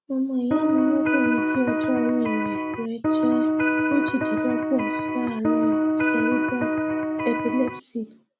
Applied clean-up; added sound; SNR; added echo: none; Electric guitar; -4 dB; none.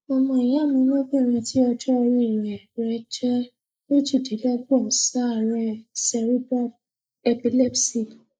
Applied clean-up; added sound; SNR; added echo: neural mask model Resemble Enhance denoiser.